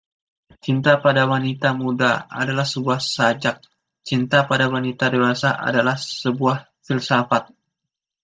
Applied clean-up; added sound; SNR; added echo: neural mask model DeepFilterNet 3.